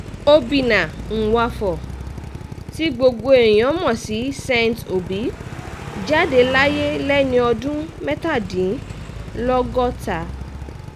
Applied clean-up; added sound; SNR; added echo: none; Drill + Car passing by; 11 dB; none.